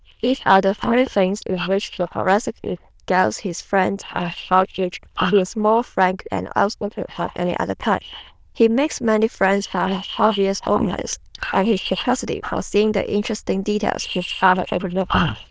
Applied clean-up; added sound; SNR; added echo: neural diffusion model UNIVERSE++.